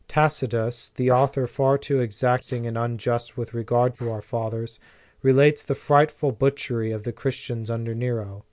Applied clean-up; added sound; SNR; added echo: neural mask model Resemble Enhance denoiser.